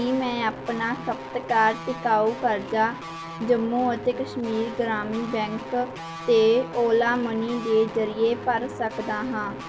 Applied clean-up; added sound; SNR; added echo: none; Guitar; 11 dB; none.